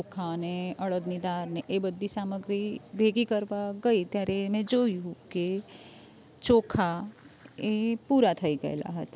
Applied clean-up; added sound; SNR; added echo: none; none; none; none.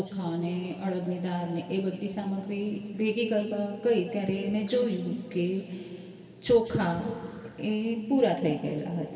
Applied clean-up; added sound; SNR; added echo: none; none; none; reverberation time 2.5 s.